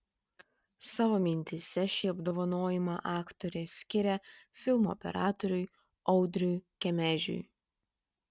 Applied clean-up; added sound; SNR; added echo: none; none; none; none.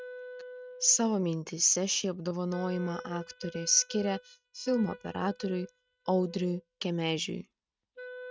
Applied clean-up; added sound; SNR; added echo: neural mask model RNNoise.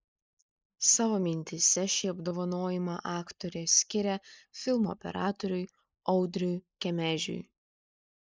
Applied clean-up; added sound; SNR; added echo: neural mask model Resemble Enhance denoiser.